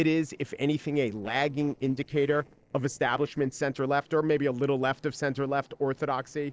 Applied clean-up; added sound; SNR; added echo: neural separator model SepFormer DNS4.